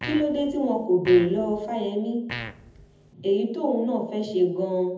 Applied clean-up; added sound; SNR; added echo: none; Fart; 13 dB; reverberation time 0.8 s.